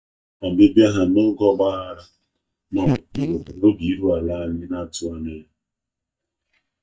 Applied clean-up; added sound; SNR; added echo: neural mask model DeepFilterNet 3.